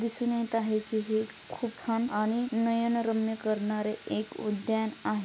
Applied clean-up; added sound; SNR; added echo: none; none; none; none.